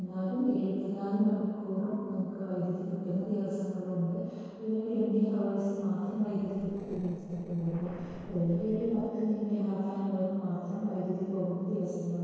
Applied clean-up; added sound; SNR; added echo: neural separator model SepFormer DNS4.